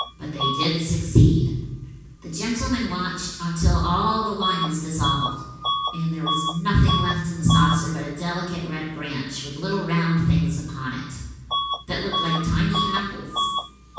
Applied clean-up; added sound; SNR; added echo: none; Bus / Alarm; 7 dB; reverberation time 1.2 s.